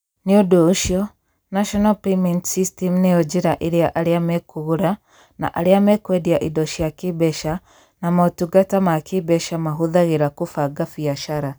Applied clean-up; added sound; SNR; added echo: none; none; none; none.